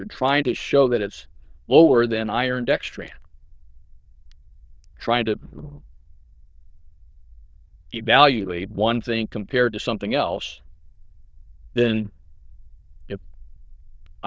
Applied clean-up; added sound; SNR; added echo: neural diffusion model UNIVERSE++.